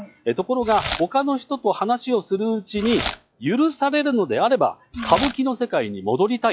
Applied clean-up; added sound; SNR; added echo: classical method log-MMSE.